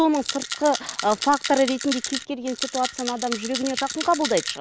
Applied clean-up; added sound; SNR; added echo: none; Rattle; 8 dB; none.